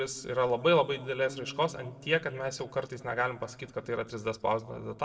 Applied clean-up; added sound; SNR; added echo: neural separator model SepFormer DNS4.